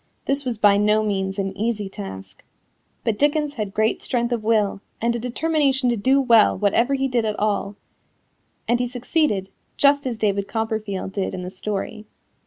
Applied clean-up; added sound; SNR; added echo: none; none; none; none.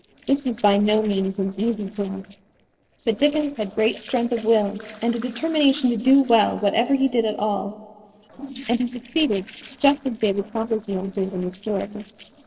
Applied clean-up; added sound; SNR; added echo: neural separator model SepFormer DNS4.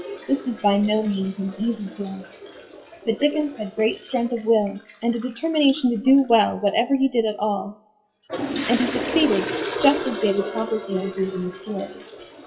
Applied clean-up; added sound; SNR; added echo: classical method WPE with log-MMSE.